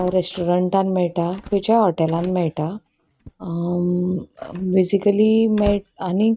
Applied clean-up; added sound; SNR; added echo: neural mask model RNNoise.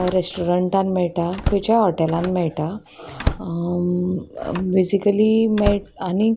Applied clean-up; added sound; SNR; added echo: none; Slam; 11 dB; none.